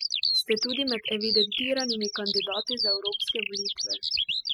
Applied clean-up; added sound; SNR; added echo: classical method spectral subtraction.